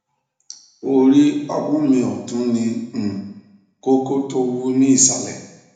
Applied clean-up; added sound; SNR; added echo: none; none; none; reverberation time 0.9 s.